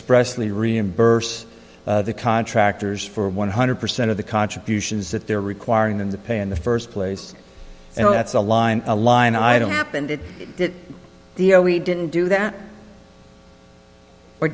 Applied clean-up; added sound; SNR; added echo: none; none; none; none.